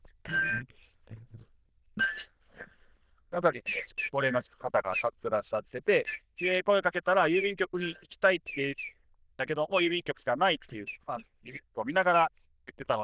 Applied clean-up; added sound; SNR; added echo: neural diffusion model UNIVERSE++.